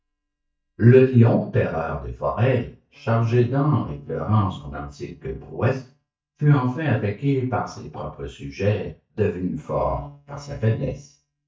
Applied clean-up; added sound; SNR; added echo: neural mask model DeepFilterNet 3.